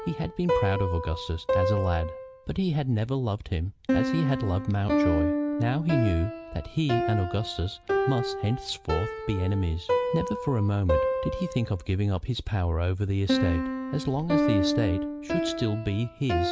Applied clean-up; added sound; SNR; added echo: none; Piano; 2 dB; none.